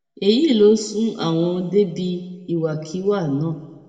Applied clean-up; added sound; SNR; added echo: none; none; none; reverberation time 1.0 s.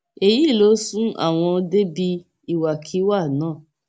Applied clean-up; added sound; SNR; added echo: none; none; none; none.